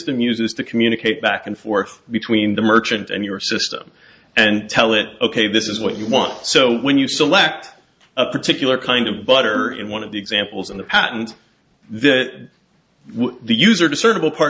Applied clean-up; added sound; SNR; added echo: none; Bowed string instrument; 15 dB; none.